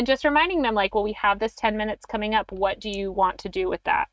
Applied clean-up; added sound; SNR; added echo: neural mask model RNNoise.